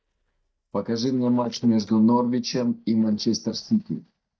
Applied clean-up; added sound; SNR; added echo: neural mask model DeepFilterNet 3.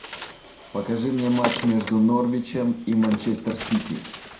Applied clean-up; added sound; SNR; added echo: none; Bird; 11 dB; reverberation time 0.4 s.